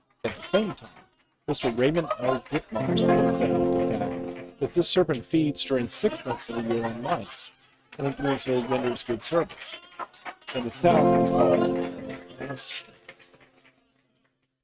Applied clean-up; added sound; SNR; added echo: neural mask model RNNoise.